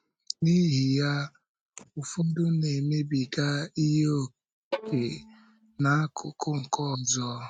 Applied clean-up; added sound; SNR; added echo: neural mask model RNNoise.